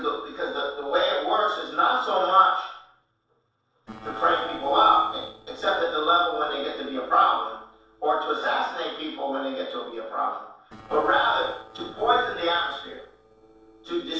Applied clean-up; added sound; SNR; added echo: neural separator model SepFormer DNS4.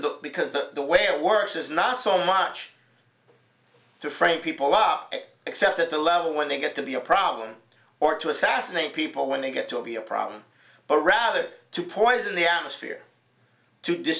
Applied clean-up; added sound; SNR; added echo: none; none; none; none.